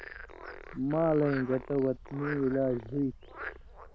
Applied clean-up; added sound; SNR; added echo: none; Frog; 13 dB; none.